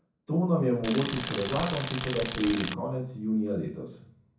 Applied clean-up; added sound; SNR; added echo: none; Tools; 6 dB; reverberation time 0.6 s.